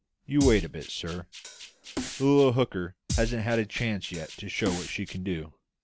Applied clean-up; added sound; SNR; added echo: none; Drum kit; 7 dB; none.